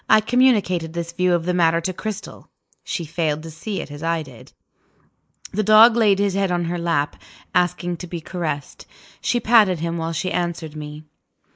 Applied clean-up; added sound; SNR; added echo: neural mask model Resemble Enhance denoiser.